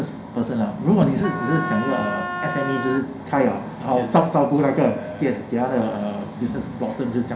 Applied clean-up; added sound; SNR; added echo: none; Wind instrument, woodwind instrument; 7 dB; reverberation time 0.5 s.